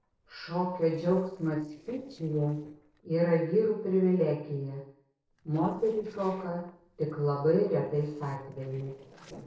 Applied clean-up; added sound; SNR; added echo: neural separator model SepFormer DNS4.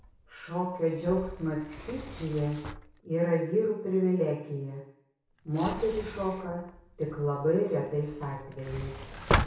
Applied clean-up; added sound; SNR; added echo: none; Sliding door; 7 dB; reverberation time 0.6 s.